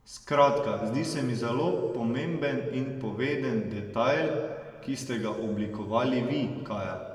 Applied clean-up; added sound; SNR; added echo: none; none; none; reverberation time 1.9 s.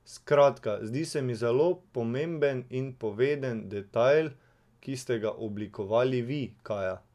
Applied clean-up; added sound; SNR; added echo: none; none; none; none.